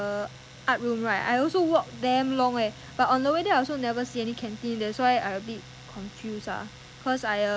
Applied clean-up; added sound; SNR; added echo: none; Domestic sounds, home sounds; 20 dB; none.